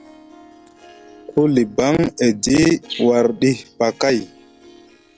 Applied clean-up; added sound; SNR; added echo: neural separator model SepFormer DNS4.